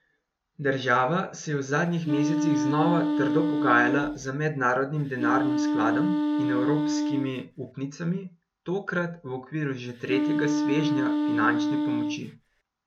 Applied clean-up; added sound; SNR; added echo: none; Wind instrument, woodwind instrument; -2 dB; none.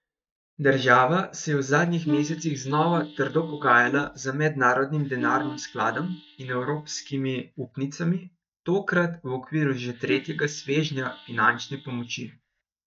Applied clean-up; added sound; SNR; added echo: neural mask model DeepFilterNet 3.